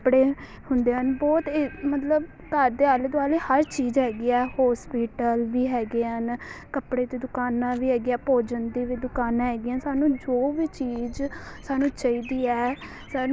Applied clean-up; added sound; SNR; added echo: none; none; none; none.